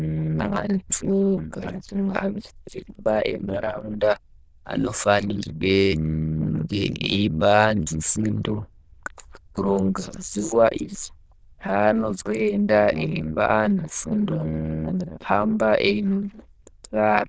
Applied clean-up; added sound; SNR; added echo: neural diffusion model UNIVERSE++.